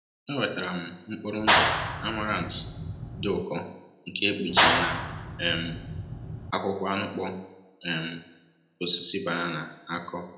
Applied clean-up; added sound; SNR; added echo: none; Clapping; -4 dB; reverberation time 0.7 s.